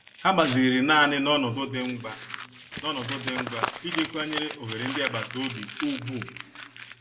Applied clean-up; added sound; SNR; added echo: none; Crumpling, crinkling; 8 dB; reverberation time 0.7 s.